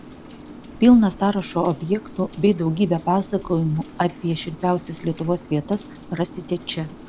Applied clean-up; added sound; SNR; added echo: none; Rain; 18 dB; none.